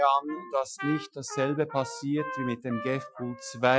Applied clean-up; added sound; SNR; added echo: classical method Wiener filter.